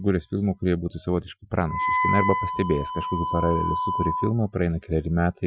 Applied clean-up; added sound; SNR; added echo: classical method Wiener filter.